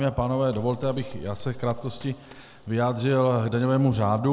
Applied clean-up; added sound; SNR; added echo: none; Gunshot, gunfire; 15 dB; none.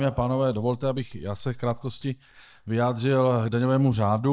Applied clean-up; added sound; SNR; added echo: neural mask model DeepFilterNet 3.